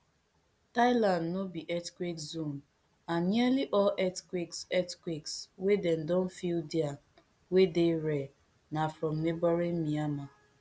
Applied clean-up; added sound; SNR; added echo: none; none; none; none.